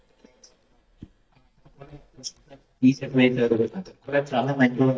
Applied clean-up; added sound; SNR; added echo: neural mask model DeepFilterNet 3.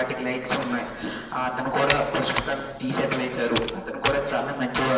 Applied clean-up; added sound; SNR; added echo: none; Computer keyboard; 7 dB; reverberation time 1.4 s.